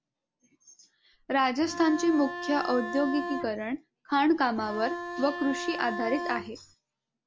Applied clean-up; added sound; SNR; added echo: none; Bowed string instrument; 8 dB; none.